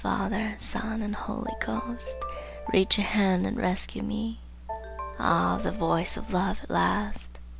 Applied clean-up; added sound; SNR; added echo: none; Ringtone; 12 dB; none.